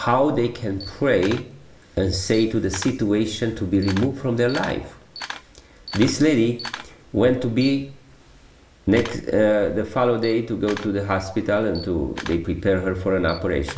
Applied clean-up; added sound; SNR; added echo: none; Camera; 17 dB; reverberation time 0.6 s.